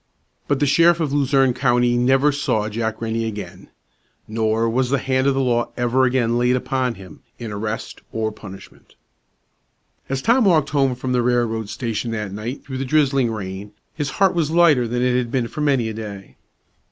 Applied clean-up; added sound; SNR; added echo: none; none; none; none.